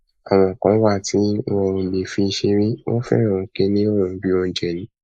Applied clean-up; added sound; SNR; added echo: neural mask model Resemble Enhance denoiser.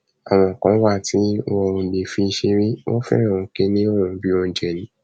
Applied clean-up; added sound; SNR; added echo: none; none; none; none.